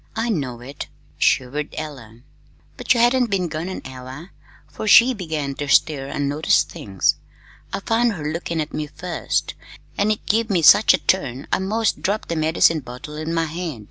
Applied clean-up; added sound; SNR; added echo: none; none; none; none.